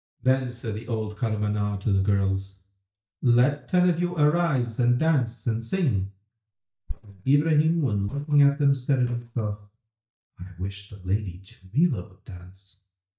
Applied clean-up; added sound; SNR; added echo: neural mask model DeepFilterNet 3.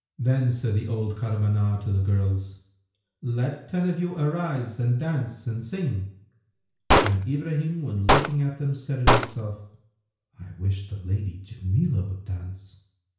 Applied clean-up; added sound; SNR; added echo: none; Gunshot, gunfire; -2 dB; reverberation time 0.5 s.